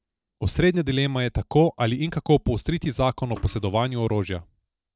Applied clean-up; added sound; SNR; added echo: neural separator model SepFormer DNS4.